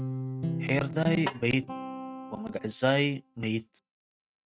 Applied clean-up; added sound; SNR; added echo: neural mask model RNNoise.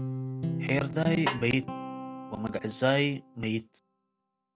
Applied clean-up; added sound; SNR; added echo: none; Guitar + Snare drum; 5 dB; none.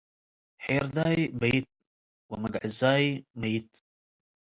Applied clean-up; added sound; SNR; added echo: none; none; none; none.